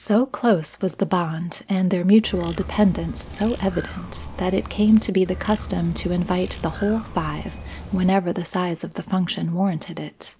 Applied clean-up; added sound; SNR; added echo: none; Bird; 12 dB; none.